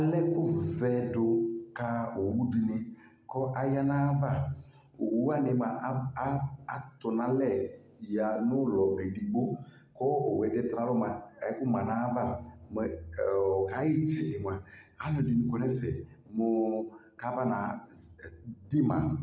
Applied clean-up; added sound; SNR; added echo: none; none; none; none.